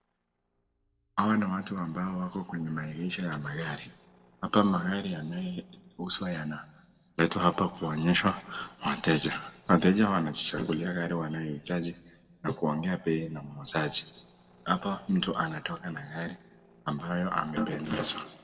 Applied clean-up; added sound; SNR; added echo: neural separator model SepFormer DNS4.